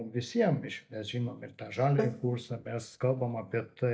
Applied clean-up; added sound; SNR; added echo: neural mask model DeepFilterNet 3.